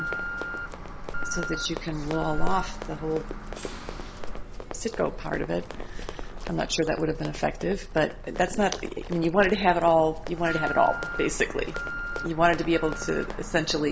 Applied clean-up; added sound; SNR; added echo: none; Run + Alarm; 11 dB; none.